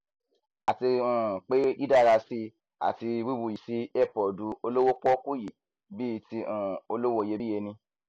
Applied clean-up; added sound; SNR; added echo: none; none; none; none.